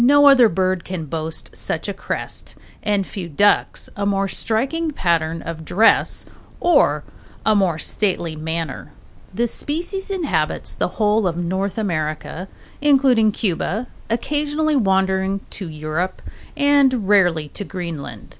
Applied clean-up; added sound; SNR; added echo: none; none; none; none.